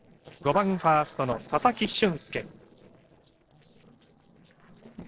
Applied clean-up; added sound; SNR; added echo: neural separator model SepFormer DNS4.